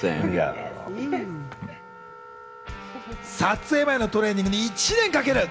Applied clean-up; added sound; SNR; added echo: none; Wind instrument, woodwind instrument; 18 dB; none.